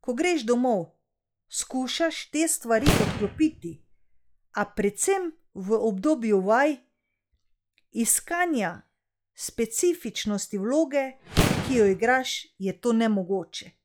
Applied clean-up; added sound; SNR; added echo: classical method log-MMSE.